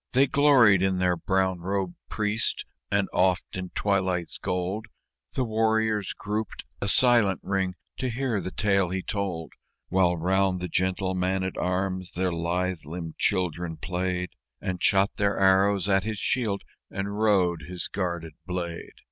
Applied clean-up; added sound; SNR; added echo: none; none; none; none.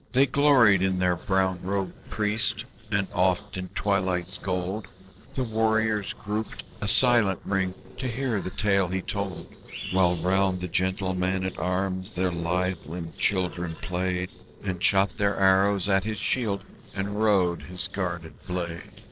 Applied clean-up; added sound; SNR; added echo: neural separator model SepFormer DNS4.